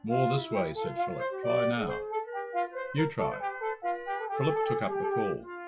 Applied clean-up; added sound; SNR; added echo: classical method log-MMSE.